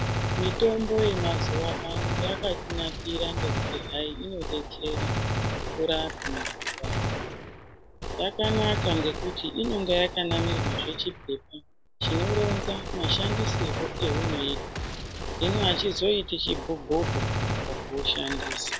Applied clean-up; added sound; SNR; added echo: none; Gunshot, gunfire; 0 dB; none.